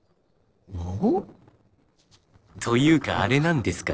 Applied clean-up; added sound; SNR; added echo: neural separator model SepFormer DNS4.